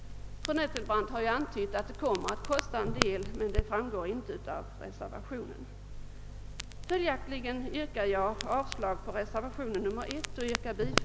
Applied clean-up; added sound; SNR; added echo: none; Crackle; 4 dB; none.